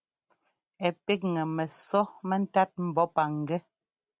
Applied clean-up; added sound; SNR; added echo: none; none; none; none.